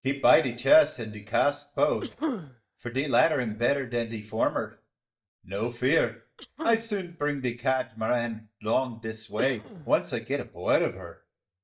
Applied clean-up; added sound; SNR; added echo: neural mask model DeepFilterNet 3.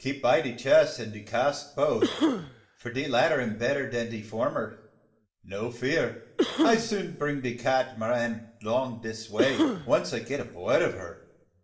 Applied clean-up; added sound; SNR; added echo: none; Cough; 2 dB; reverberation time 0.7 s.